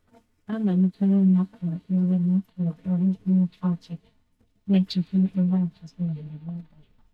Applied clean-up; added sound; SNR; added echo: neural mask model DeepFilterNet 3.